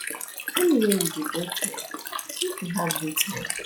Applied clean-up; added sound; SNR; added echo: classical method log-MMSE.